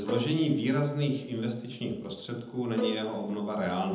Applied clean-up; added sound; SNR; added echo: none; Bowed string instrument; 8 dB; reverberation time 0.8 s.